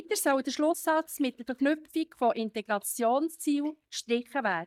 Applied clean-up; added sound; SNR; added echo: neural mask model DeepFilterNet 3.